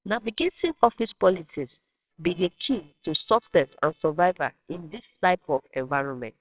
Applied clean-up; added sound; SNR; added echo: neural separator model SepFormer WHAMR!.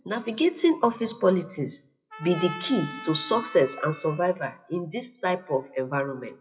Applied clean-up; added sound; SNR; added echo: classical method WPE with log-MMSE.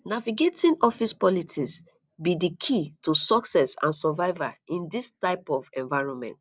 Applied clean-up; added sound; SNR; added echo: none; none; none; none.